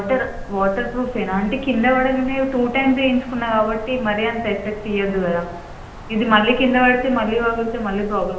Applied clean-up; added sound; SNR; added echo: none; Wind; 14 dB; reverberation time 0.8 s.